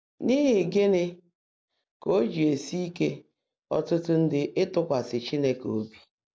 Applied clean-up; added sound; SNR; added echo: none; none; none; none.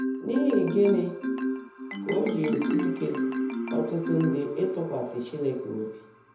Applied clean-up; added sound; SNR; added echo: none; Marimba, xylophone; 2 dB; reverberation time 0.7 s.